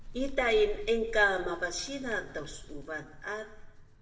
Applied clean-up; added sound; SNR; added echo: none; Bird; 10 dB; reverberation time 0.8 s.